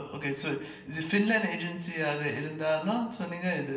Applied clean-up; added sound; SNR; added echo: none; none; none; reverberation time 0.9 s.